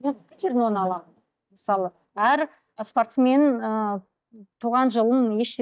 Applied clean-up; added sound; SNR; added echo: neural mask model DeepFilterNet 3.